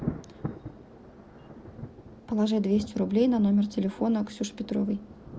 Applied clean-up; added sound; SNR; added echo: none; Thunder; 13 dB; none.